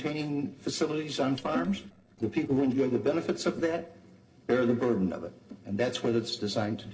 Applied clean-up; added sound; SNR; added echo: neural separator model SepFormer DNS4.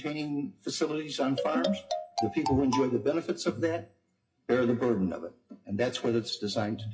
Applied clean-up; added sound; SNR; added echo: classical method WPE with log-MMSE.